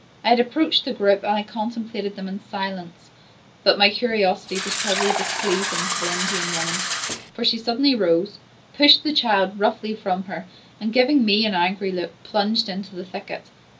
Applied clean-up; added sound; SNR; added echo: none; Fill (with liquid); 3 dB; none.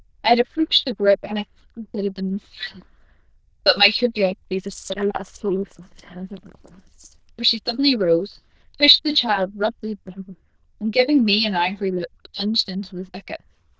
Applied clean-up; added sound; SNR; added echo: neural diffusion model UNIVERSE++.